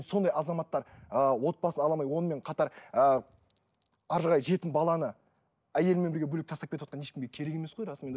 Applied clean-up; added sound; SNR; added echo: none; Chime; 13 dB; none.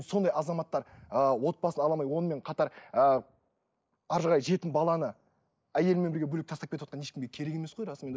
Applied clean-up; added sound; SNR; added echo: neural mask model Resemble Enhance denoiser.